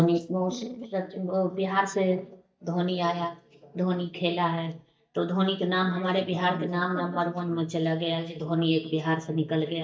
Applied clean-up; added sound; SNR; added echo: neural mask model DeepFilterNet 3.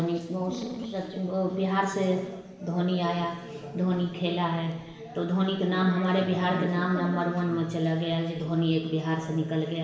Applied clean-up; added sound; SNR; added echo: none; Dog; 19 dB; reverberation time 1.0 s.